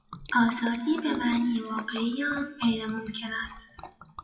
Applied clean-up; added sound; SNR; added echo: classical method WPE with log-MMSE.